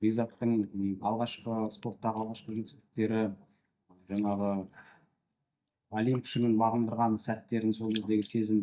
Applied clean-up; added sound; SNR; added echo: neural mask model DeepFilterNet 3.